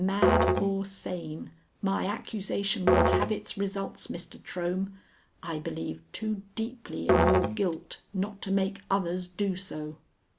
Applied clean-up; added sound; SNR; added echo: none; Musical instrument; -1 dB; none.